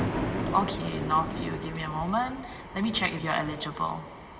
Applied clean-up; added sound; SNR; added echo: none; Thunder; 5 dB; reverberation time 2.1 s.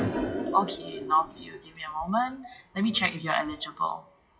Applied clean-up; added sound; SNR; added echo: classical method WPE with log-MMSE.